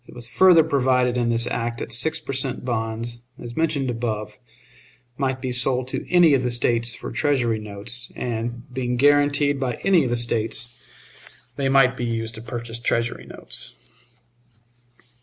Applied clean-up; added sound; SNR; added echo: none; none; none; none.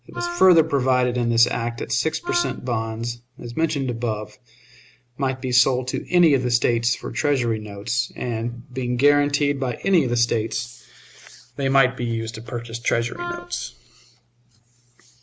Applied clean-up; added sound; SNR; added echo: none; Wind instrument, woodwind instrument; 11 dB; none.